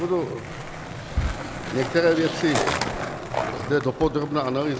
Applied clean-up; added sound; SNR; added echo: none; Skateboard; 5 dB; none.